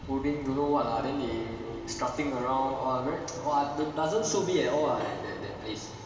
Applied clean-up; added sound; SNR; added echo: none; none; none; reverberation time 2.5 s.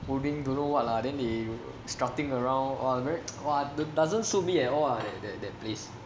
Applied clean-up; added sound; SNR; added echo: none; none; none; none.